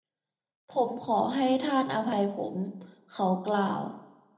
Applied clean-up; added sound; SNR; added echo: none; none; none; reverberation time 0.7 s.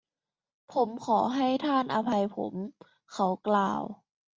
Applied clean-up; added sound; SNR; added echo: none; none; none; none.